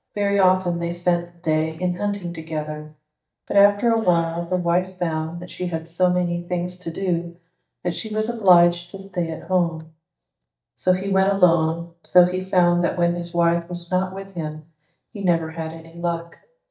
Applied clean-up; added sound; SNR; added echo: neural mask model DeepFilterNet 3.